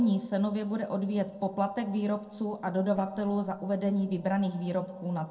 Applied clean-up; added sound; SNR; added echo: neural separator model SepFormer DNS4.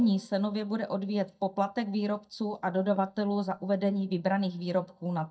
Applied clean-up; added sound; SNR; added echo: neural mask model DeepFilterNet 3.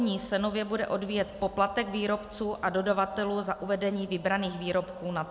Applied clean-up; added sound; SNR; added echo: none; none; none; none.